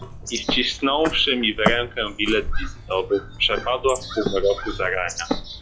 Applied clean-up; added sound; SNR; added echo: classical method log-MMSE.